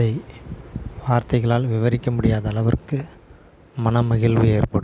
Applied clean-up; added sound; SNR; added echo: none; none; none; none.